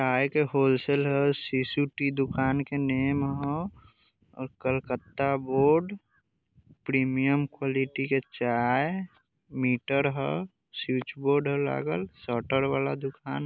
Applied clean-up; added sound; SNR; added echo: none; none; none; none.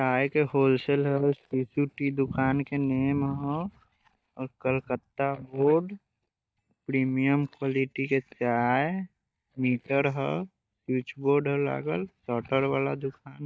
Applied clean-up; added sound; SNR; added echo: neural mask model DeepFilterNet 3.